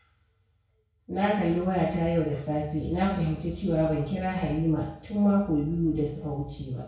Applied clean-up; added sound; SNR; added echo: none; none; none; reverberation time 0.6 s.